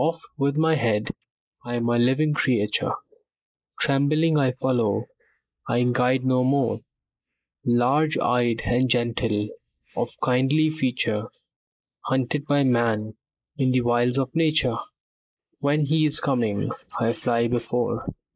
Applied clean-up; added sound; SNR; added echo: neural mask model Resemble Enhance denoiser.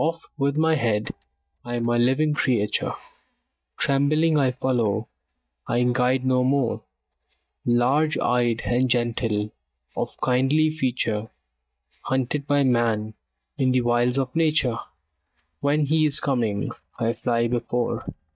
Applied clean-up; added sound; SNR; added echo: neural mask model DeepFilterNet 3.